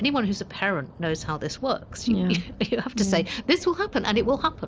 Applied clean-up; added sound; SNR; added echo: none; Thunder / Rain; 16 dB; none.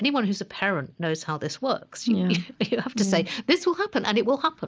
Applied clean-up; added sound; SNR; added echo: none; none; none; none.